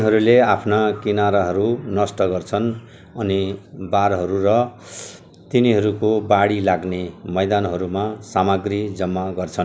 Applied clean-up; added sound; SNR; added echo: none; none; none; none.